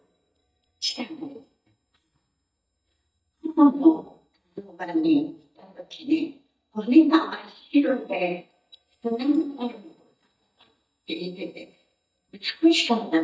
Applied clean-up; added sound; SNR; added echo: neural mask model DeepFilterNet 3.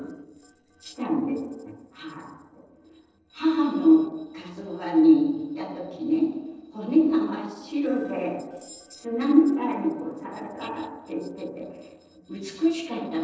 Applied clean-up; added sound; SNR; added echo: neural separator model SepFormer DNS4.